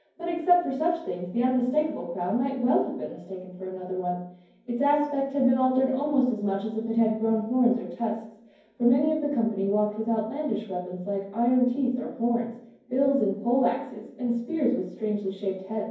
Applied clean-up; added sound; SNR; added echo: none; none; none; reverberation time 0.9 s.